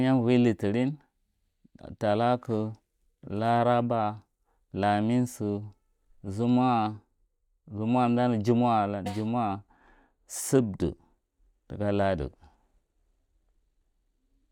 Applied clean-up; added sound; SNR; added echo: neural mask model DeepFilterNet 3.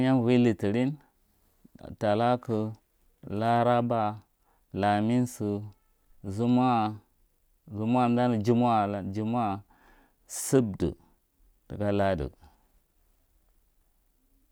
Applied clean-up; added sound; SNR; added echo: none; none; none; none.